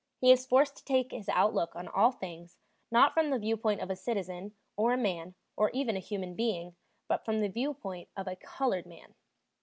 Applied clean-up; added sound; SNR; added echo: none; none; none; none.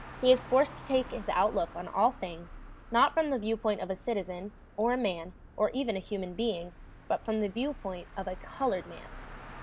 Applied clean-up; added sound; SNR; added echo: none; Subway, metro, underground + Car; 16 dB; none.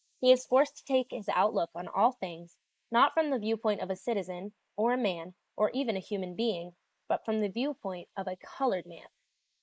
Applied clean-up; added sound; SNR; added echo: neural mask model Resemble Enhance denoiser.